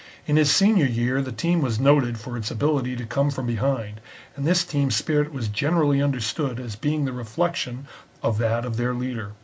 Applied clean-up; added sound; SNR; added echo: none; none; none; none.